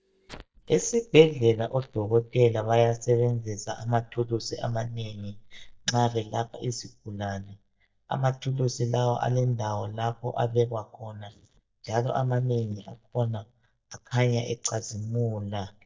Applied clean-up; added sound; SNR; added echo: neural mask model DeepFilterNet 3.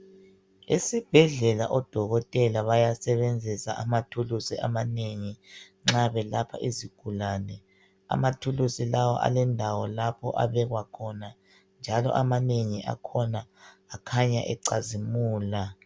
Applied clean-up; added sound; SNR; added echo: none; none; none; none.